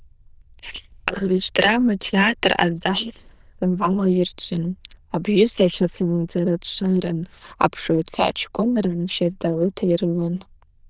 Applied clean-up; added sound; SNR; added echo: neural diffusion model UNIVERSE++.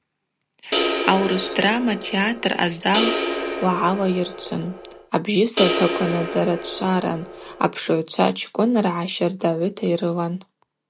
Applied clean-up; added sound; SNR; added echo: none; Crash cymbal; 4 dB; none.